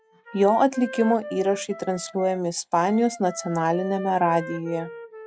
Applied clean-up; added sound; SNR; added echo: classical method log-MMSE.